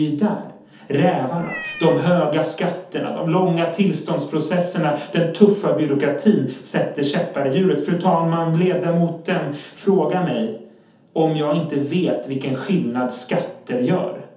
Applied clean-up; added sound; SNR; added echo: none; Meow; 14 dB; reverberation time 0.6 s.